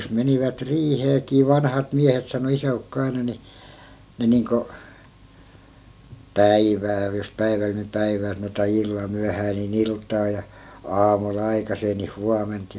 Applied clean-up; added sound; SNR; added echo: none; none; none; none.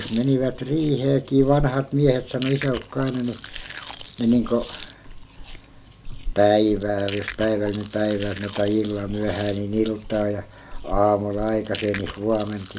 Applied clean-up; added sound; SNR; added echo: none; Chewing, mastication; 10 dB; none.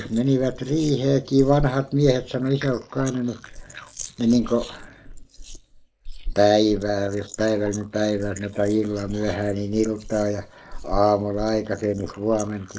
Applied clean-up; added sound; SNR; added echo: neural mask model Resemble Enhance denoiser.